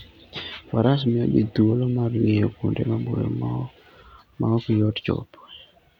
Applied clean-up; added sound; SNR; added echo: none; none; none; none.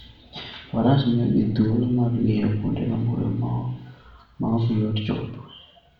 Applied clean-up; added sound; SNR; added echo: none; none; none; reverberation time 0.7 s.